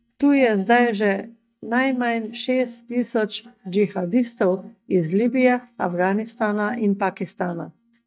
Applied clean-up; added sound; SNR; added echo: neural mask model DeepFilterNet 3.